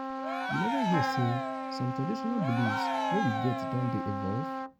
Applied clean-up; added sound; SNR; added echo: none; Trumpet + Cheering; 0 dB; none.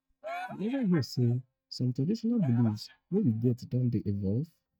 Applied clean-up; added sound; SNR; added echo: neural mask model DeepFilterNet 3.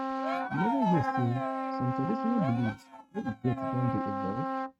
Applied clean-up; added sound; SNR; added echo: neural mask model RNNoise.